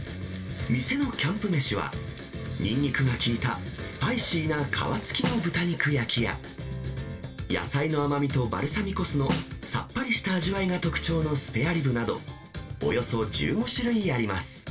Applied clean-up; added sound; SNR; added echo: none; Snare drum; 7 dB; reverberation time 0.2 s.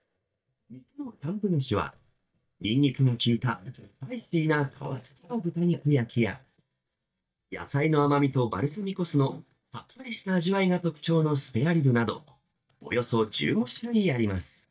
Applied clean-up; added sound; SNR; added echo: neural mask model DeepFilterNet 3.